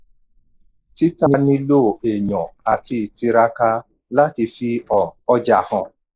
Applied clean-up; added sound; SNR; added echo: neural mask model Resemble Enhance denoiser.